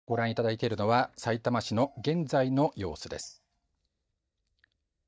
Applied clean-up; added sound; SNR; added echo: neural mask model DeepFilterNet 3.